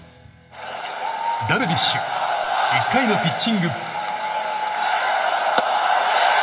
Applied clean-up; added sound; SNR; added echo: none; Wind instrument, woodwind instrument; 19 dB; reverberation time 1.5 s.